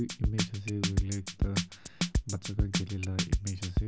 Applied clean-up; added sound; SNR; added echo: none; Drum kit; -3 dB; none.